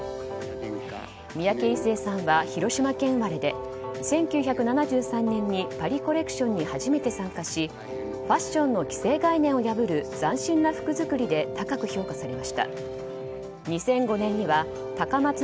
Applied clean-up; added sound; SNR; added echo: none; Wind instrument, woodwind instrument; 9 dB; none.